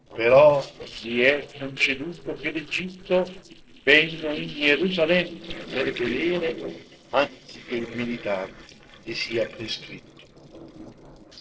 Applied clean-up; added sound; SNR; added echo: neural separator model SepFormer DNS4.